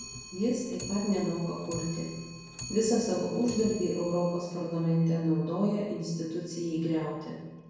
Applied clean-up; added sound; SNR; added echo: none; Clock; 16 dB; reverberation time 1.0 s.